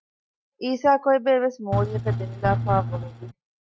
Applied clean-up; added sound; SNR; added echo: neural mask model RNNoise.